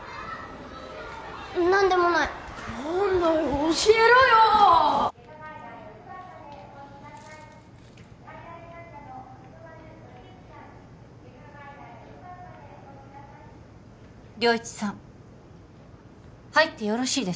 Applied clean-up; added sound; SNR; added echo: none; none; none; none.